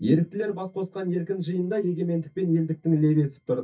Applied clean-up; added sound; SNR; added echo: neural mask model DeepFilterNet 3.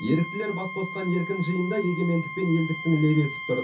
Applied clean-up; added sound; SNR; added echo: none; Wind instrument, woodwind instrument; 10 dB; reverberation time 0.3 s.